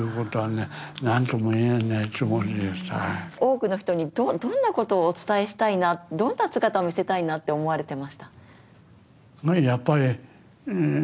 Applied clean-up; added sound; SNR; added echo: none; none; none; none.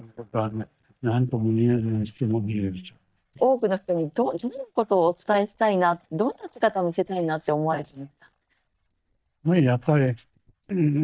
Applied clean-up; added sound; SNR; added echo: neural mask model DeepFilterNet 3.